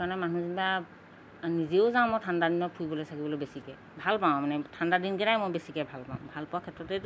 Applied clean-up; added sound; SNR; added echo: none; none; none; none.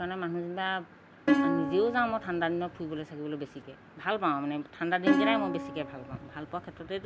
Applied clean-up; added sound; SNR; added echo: none; Plucked string instrument; -2 dB; none.